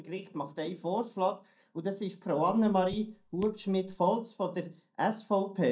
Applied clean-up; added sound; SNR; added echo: neural mask model DeepFilterNet 3.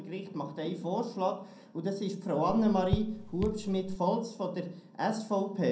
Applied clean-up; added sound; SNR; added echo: none; Raindrop / Drip; 5 dB; reverberation time 0.5 s.